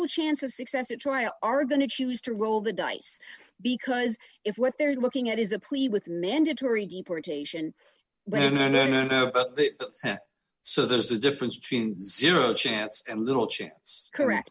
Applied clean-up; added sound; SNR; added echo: none; none; none; none.